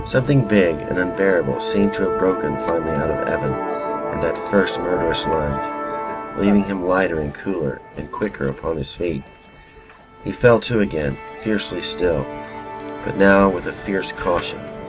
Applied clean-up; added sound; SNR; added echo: none; Musical instrument; 8 dB; none.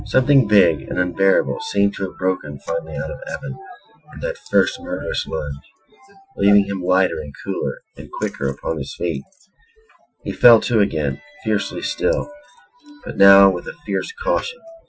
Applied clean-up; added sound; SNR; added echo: classical method Wiener filter.